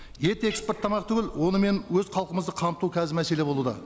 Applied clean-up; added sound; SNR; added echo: none; Cat; 19 dB; none.